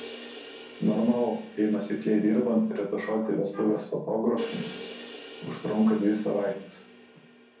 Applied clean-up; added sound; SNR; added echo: none; Crash cymbal; 16 dB; reverberation time 0.5 s.